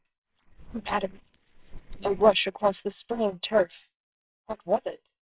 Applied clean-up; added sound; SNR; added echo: neural separator model SepFormer WHAMR!.